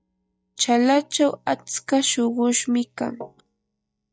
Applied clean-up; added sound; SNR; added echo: neural mask model DeepFilterNet 3.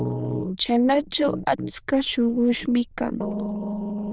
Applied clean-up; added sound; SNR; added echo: neural diffusion model UNIVERSE++.